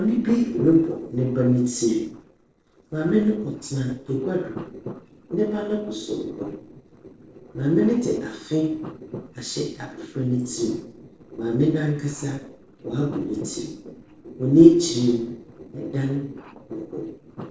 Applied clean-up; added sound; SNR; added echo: neural separator model SepFormer DNS4.